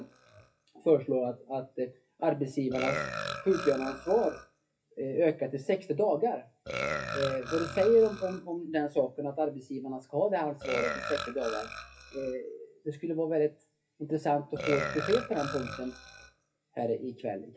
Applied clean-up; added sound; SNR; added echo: classical method WPE with log-MMSE.